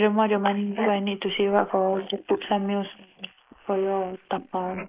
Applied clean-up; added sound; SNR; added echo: neural mask model Resemble Enhance denoiser.